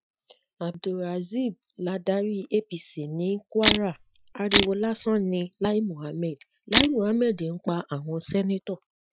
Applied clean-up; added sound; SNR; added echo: classical method Wiener filter.